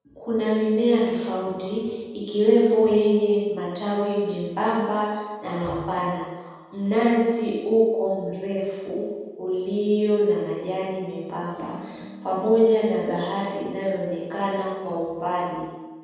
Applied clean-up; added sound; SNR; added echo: none; Guitar; 17 dB; reverberation time 1.2 s.